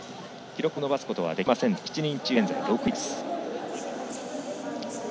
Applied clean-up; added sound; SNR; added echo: none; none; none; none.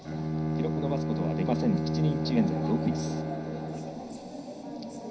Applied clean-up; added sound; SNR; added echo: none; Bowed string instrument; -1 dB; reverberation time 0.4 s.